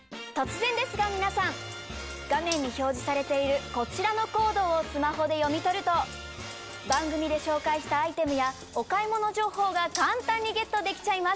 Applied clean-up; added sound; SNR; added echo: none; Bathtub (filling or washing); 18 dB; none.